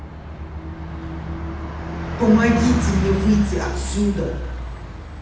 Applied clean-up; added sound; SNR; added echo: none; Bus; 3 dB; reverberation time 0.8 s.